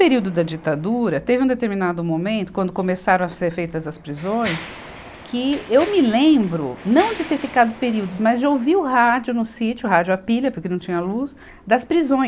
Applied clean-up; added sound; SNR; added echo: none; Mechanisms; 20 dB; none.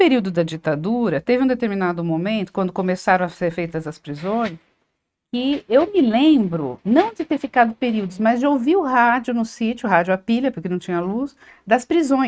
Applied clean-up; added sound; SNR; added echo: neural mask model RNNoise.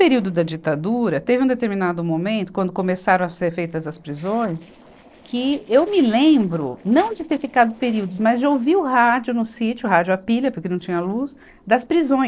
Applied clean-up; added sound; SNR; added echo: neural separator model SepFormer DNS4.